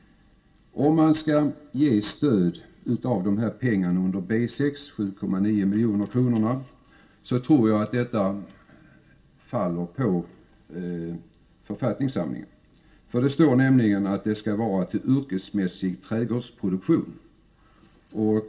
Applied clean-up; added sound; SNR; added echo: none; none; none; reverberation time 0.2 s.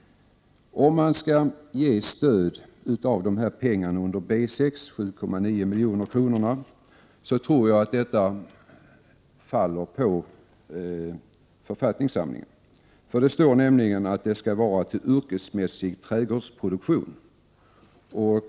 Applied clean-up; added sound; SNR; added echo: none; none; none; none.